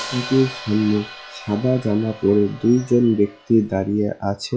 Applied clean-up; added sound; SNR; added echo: classical method log-MMSE.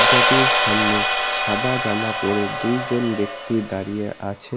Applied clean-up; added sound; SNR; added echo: none; Hi-hat; -4 dB; none.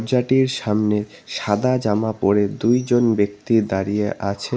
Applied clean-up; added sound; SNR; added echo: none; none; none; none.